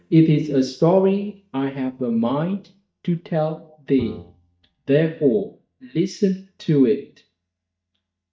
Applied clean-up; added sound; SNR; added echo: neural mask model DeepFilterNet 3.